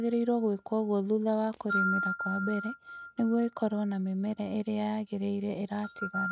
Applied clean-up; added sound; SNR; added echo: neural mask model RNNoise.